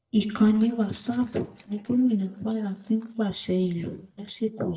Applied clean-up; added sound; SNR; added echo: neural mask model DeepFilterNet 3.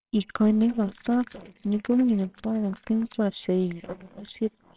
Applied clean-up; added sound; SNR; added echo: neural separator model SepFormer WHAMR!.